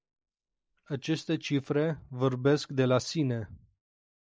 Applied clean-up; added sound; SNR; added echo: neural mask model Resemble Enhance denoiser.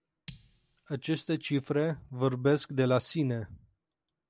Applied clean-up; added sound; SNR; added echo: none; Glockenspiel; 5 dB; none.